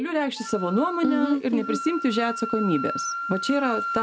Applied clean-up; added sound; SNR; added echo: none; Wind instrument, woodwind instrument; 7 dB; none.